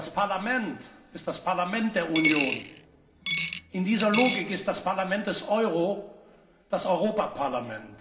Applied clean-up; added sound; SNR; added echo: none; Coin (dropping); 0 dB; reverberation time 1.7 s.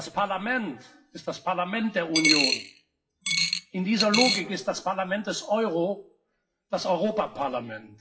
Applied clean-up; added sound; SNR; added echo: classical method WPE with log-MMSE.